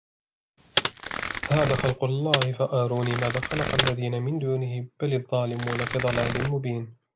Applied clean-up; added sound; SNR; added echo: none; Tearing + Computer keyboard; 2 dB; none.